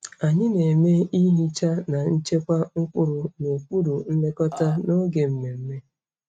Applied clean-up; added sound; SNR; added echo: neural mask model RNNoise.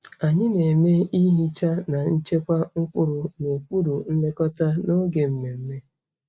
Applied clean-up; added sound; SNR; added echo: neural mask model Resemble Enhance denoiser.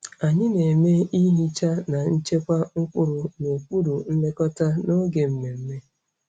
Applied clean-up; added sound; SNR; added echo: none; none; none; none.